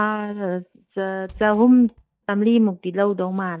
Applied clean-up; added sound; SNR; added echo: neural mask model DeepFilterNet 3.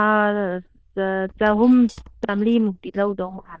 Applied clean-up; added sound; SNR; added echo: neural diffusion model UNIVERSE++.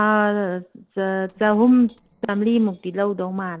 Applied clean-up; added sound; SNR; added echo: neural separator model SepFormer DNS4.